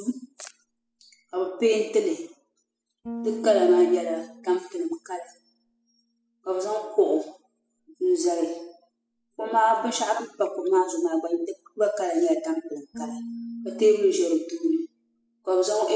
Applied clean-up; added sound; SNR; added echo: classical method spectral subtraction.